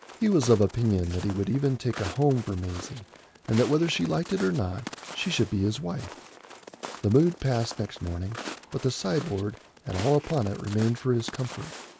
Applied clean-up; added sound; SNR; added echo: none; Walk, footsteps; 15 dB; none.